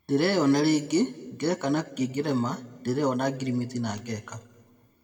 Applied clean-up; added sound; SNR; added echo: none; none; none; reverberation time 0.9 s.